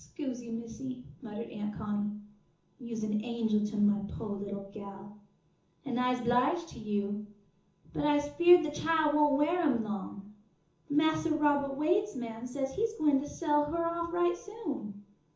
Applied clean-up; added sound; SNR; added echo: none; none; none; reverberation time 0.7 s.